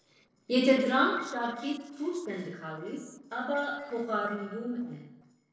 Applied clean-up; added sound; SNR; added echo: neural separator model SepFormer DNS4.